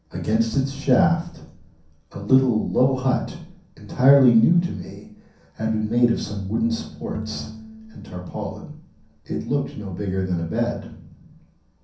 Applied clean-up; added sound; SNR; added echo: none; Bowed string instrument; 15 dB; reverberation time 0.6 s.